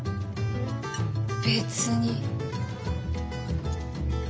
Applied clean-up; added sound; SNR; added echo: none; none; none; none.